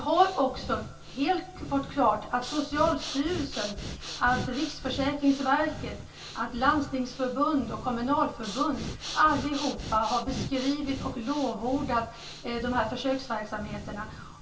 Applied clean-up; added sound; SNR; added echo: none; Breathing; 11 dB; reverberation time 0.2 s.